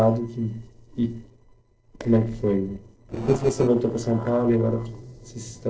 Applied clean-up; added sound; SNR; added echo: neural separator model SepFormer DNS4.